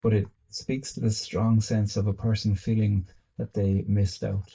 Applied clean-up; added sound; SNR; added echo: neural mask model DeepFilterNet 3.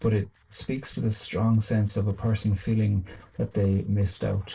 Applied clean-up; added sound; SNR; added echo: neural separator model SepFormer DNS4.